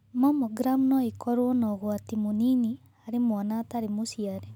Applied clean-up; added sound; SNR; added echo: none; none; none; none.